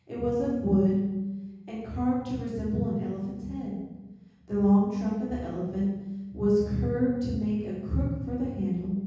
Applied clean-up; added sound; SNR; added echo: none; none; none; reverberation time 1.3 s.